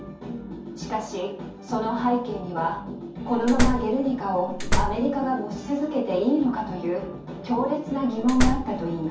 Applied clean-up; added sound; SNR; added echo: none; Slam; 0 dB; reverberation time 0.6 s.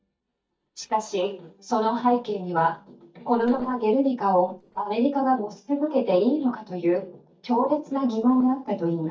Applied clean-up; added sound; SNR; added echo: neural mask model DeepFilterNet 3.